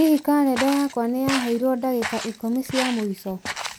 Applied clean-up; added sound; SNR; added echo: none; Walk, footsteps; 10 dB; none.